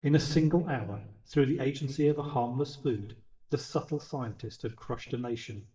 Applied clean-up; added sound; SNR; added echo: neural mask model DeepFilterNet 3.